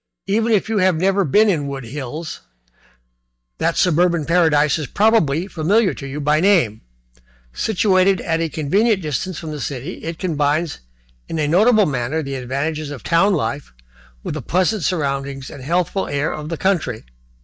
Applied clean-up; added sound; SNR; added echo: neural mask model DeepFilterNet 3.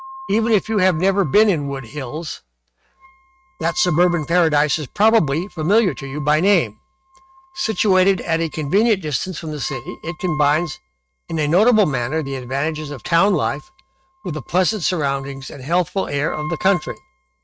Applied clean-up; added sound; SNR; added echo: neural mask model RNNoise.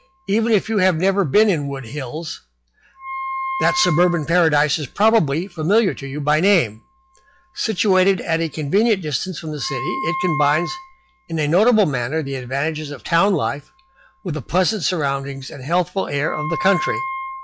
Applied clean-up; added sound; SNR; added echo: classical method log-MMSE.